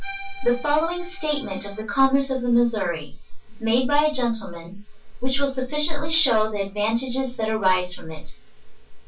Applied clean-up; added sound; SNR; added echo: none; Accordion; 15 dB; reverberation time 0.1 s.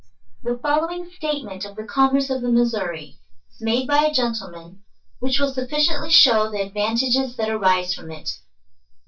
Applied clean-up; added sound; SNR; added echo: neural mask model DeepFilterNet 3.